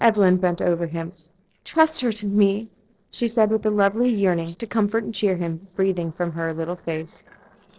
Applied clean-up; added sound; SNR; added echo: neural separator model SepFormer DNS4.